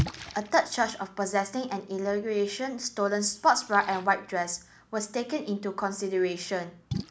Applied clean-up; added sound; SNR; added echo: none; Splash, splatter; 12 dB; none.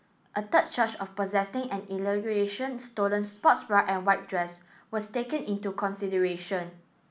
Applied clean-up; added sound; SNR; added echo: none; none; none; none.